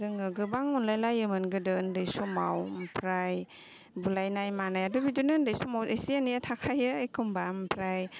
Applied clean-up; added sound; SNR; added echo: none; none; none; none.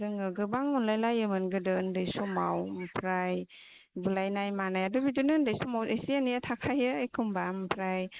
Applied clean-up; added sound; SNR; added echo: neural mask model Resemble Enhance denoiser.